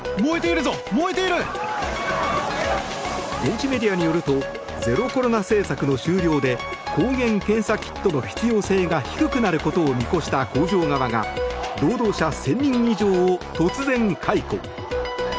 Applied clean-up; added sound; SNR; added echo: none; none; none; none.